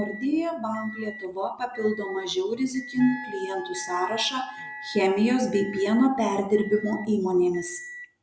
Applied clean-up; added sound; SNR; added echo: none; Microwave oven + Wind instrument, woodwind instrument; 15 dB; none.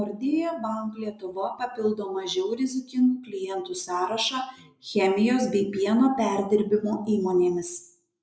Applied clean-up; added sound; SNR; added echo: neural mask model Resemble Enhance denoiser.